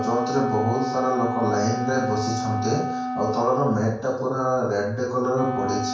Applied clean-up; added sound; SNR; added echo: none; Wind instrument, woodwind instrument; 5 dB; reverberation time 0.5 s.